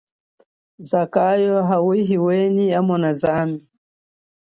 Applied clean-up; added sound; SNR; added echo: none; none; none; none.